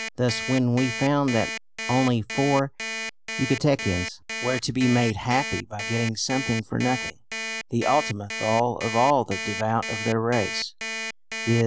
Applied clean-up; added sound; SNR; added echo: none; Alarm; 8 dB; none.